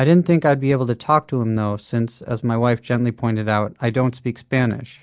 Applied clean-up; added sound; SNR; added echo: none; none; none; none.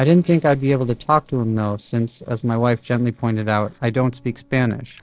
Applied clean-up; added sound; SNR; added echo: neural separator model SepFormer DNS4.